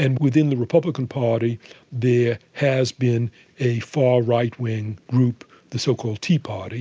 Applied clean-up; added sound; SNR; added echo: none; none; none; none.